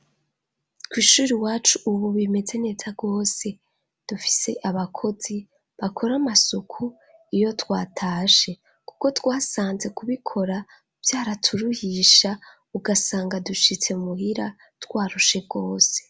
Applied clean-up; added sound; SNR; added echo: none; none; none; none.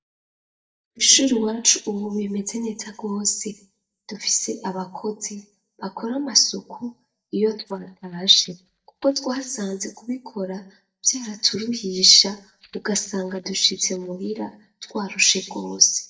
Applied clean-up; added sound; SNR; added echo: neural mask model DeepFilterNet 3.